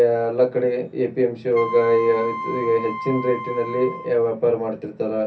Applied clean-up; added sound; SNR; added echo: none; Wind instrument, woodwind instrument; 10 dB; reverberation time 0.3 s.